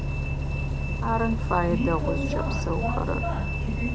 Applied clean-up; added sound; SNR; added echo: none; Bus; -4 dB; none.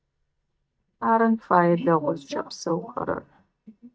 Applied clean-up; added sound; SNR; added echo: neural mask model DeepFilterNet 3.